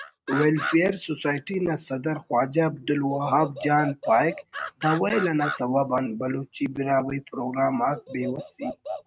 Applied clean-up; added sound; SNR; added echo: neural mask model RNNoise.